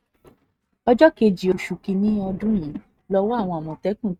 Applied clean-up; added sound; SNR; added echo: neural mask model RNNoise.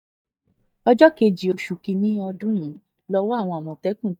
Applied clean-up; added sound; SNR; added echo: neural mask model DeepFilterNet 3.